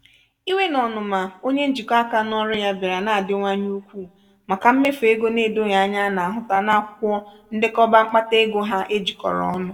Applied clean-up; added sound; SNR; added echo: none; none; none; reverberation time 0.9 s.